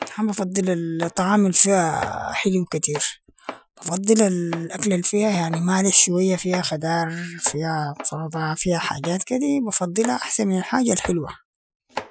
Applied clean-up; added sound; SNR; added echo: classical method Wiener filter.